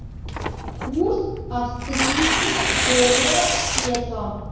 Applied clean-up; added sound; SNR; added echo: none; Tearing; -1 dB; reverberation time 1.0 s.